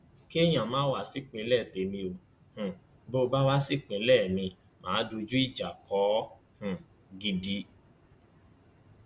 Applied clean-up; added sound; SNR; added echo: none; none; none; none.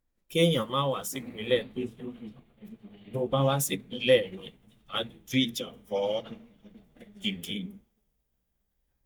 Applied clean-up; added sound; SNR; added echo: neural mask model DeepFilterNet 3.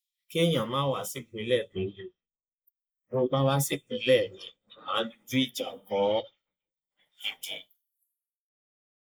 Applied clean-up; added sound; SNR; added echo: neural mask model Resemble Enhance denoiser.